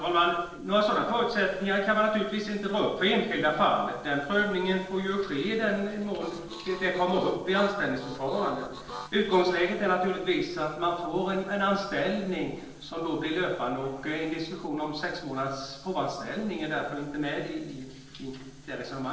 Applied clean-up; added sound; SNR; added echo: neural separator model SepFormer DNS4.